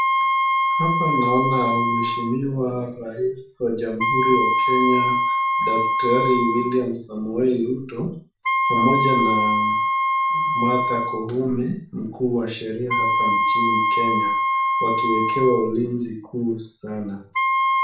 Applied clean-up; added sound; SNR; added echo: none; Wind instrument, woodwind instrument; -2 dB; reverberation time 0.4 s.